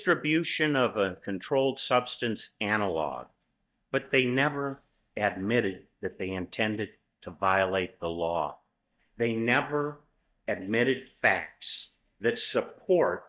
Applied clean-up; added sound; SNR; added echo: neural mask model DeepFilterNet 3.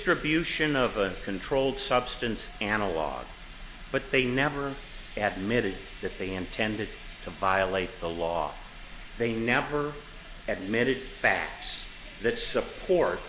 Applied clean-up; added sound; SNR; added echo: none; Fire; 16 dB; none.